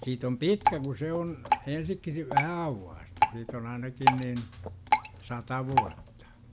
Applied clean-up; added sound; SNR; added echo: none; Drip; -2 dB; none.